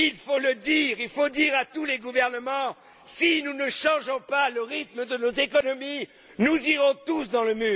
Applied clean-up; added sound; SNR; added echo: none; none; none; none.